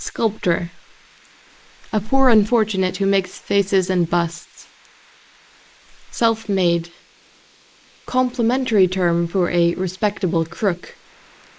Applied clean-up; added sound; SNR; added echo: neural mask model Resemble Enhance denoiser.